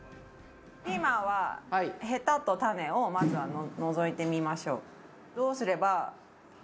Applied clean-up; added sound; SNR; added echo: none; none; none; none.